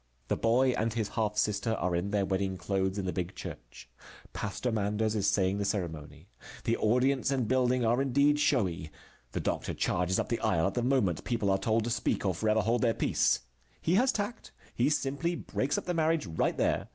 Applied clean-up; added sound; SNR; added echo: none; none; none; none.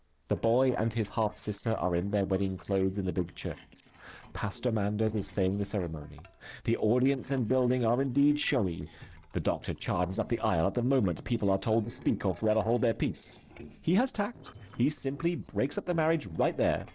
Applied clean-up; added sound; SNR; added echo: neural separator model SepFormer DNS4.